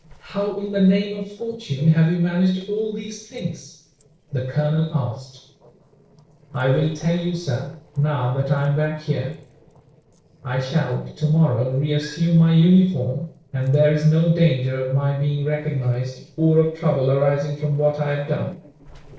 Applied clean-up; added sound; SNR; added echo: neural separator model SepFormer DNS4.